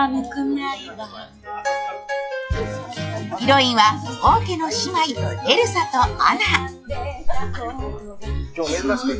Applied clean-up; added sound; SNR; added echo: classical method log-MMSE.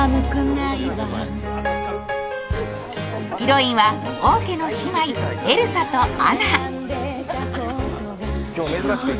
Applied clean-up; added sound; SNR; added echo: none; none; none; none.